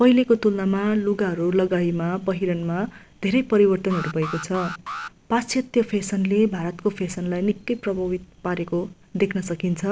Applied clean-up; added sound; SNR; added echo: none; Alarm; 12 dB; none.